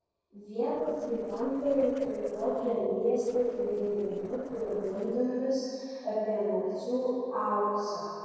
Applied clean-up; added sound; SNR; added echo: neural separator model SepFormer DNS4.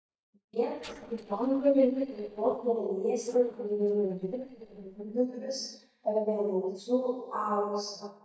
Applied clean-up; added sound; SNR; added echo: neural mask model DeepFilterNet 3.